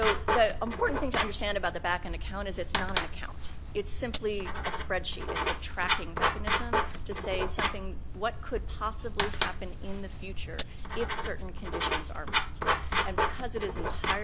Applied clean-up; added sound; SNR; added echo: none; Writing; -3 dB; none.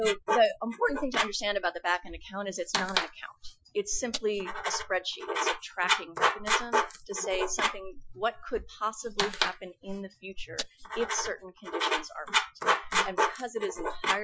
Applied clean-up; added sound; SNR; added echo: classical method Wiener filter.